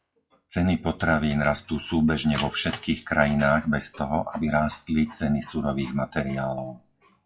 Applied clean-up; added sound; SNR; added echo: classical method WPE with log-MMSE.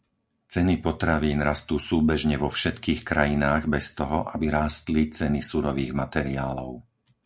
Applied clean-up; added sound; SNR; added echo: none; none; none; none.